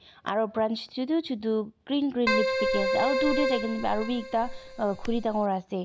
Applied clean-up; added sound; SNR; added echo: none; Keyboard (musical); 0 dB; none.